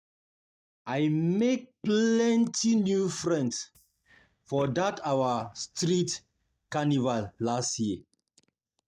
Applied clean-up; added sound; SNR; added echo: neural mask model DeepFilterNet 3.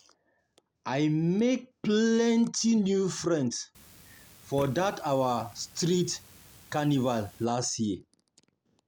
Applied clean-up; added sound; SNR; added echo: none; Burping, eructation; 20 dB; none.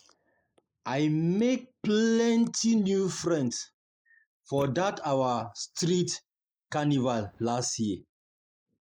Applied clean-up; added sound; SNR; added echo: neural mask model Resemble Enhance denoiser.